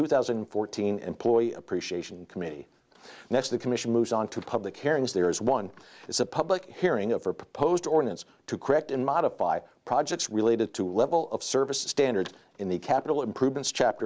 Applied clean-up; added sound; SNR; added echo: none; none; none; none.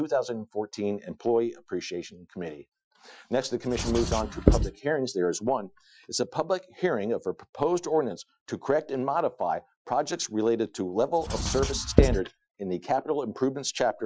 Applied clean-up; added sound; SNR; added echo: classical method Wiener filter.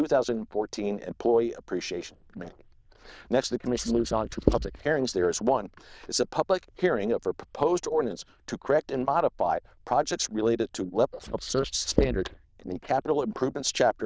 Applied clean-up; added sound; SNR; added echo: neural diffusion model UNIVERSE++.